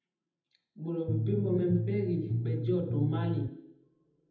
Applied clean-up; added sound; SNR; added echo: none; Bass guitar; -1 dB; reverberation time 0.8 s.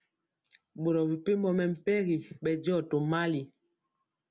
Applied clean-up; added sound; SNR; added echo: none; none; none; none.